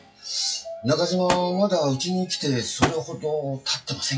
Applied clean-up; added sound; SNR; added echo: classical method WPE with log-MMSE.